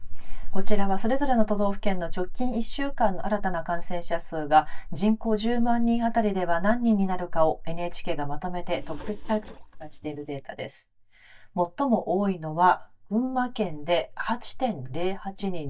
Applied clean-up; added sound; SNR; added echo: neural mask model DeepFilterNet 3.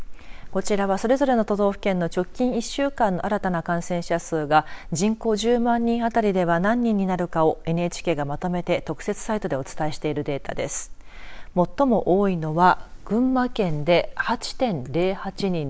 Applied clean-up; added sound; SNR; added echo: none; none; none; none.